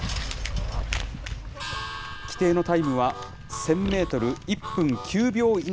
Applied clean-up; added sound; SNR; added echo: none; Gong + Harmonica; 12 dB; none.